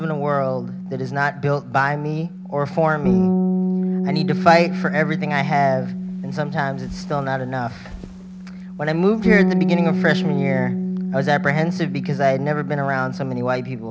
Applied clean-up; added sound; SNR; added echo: none; Bass guitar; 2 dB; none.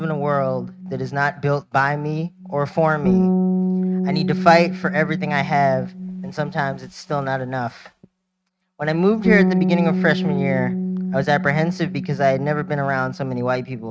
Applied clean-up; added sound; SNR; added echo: neural mask model RNNoise.